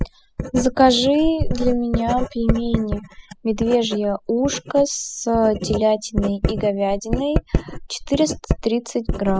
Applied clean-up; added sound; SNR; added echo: classical method spectral subtraction.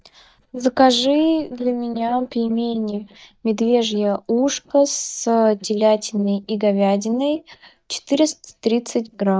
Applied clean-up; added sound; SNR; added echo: neural mask model DeepFilterNet 3.